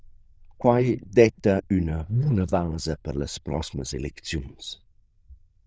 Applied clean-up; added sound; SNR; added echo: neural diffusion model UNIVERSE++.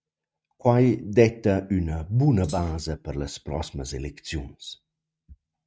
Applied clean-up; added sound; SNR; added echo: neural mask model RNNoise.